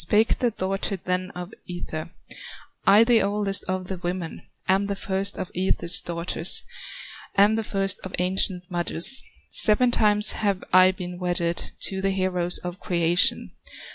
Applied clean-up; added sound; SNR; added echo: none; none; none; none.